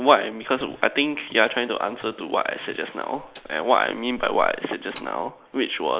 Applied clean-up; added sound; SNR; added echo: neural mask model Resemble Enhance denoiser.